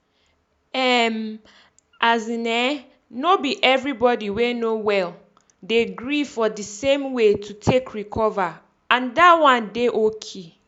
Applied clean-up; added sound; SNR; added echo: none; none; none; none.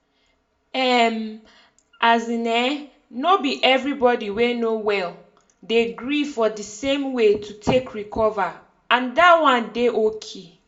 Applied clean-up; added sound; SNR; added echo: none; none; none; reverberation time 0.3 s.